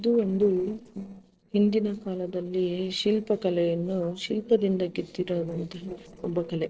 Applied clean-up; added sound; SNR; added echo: neural separator model SepFormer DNS4.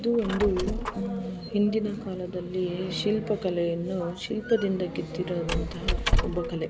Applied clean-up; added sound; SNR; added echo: none; Squeak; 5 dB; none.